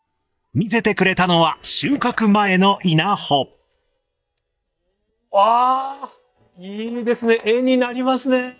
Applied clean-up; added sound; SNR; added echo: neural mask model DeepFilterNet 3.